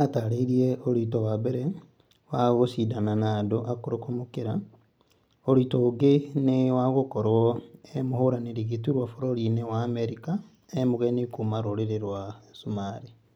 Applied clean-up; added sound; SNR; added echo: none; none; none; none.